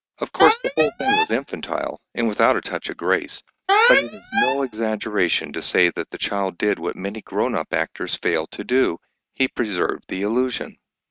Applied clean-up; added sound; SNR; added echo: neural mask model RNNoise.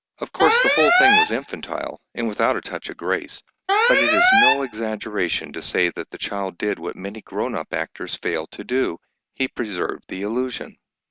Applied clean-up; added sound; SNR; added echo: none; Alarm; -5 dB; none.